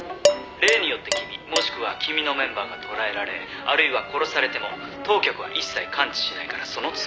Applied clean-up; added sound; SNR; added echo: none; Dishes, pots, and pans; 3 dB; none.